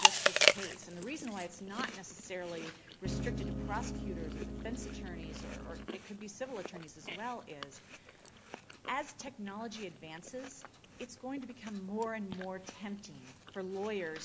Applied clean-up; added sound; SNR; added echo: none; Chewing, mastication + Piano; -5 dB; none.